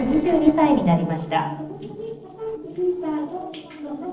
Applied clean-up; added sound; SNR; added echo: neural separator model SepFormer DNS4.